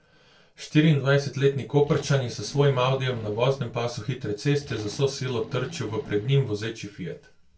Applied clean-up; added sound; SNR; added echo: none; Accelerating, revving, vroom; 18 dB; reverberation time 0.2 s.